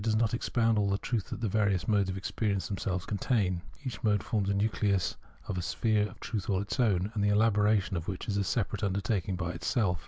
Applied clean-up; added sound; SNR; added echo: none; none; none; none.